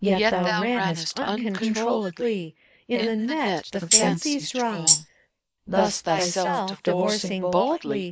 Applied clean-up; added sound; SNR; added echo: neural mask model Resemble Enhance denoiser.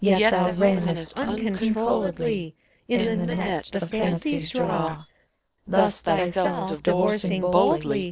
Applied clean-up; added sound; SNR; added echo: neural separator model SepFormer DNS4.